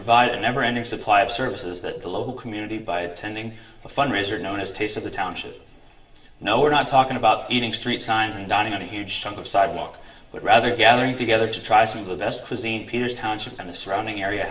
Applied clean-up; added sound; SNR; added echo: none; none; none; reverberation time 0.8 s.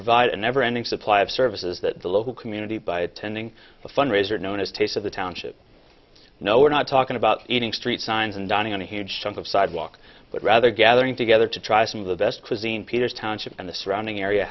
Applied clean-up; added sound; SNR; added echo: none; none; none; none.